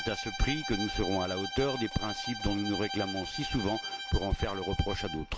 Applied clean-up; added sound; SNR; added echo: none; Bowed string instrument; 6 dB; none.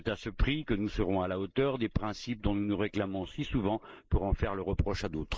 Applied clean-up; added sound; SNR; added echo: neural mask model Resemble Enhance denoiser.